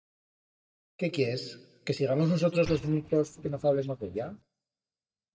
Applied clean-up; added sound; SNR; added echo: neural mask model DeepFilterNet 3.